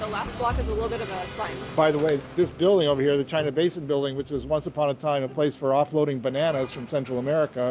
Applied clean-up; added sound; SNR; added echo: none; none; none; none.